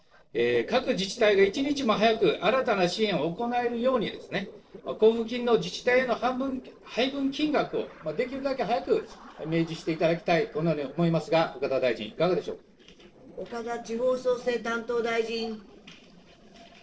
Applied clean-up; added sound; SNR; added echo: neural separator model SepFormer DNS4.